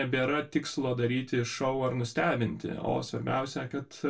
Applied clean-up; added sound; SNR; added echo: none; none; none; reverberation time 0.2 s.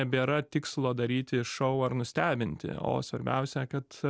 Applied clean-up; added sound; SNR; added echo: none; none; none; none.